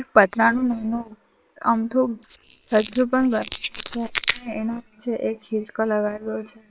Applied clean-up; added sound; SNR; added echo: neural separator model SepFormer WHAM!.